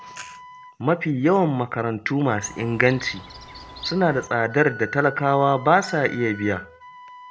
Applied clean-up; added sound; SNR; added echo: none; Wind instrument, woodwind instrument + Chirp, tweet; 18 dB; none.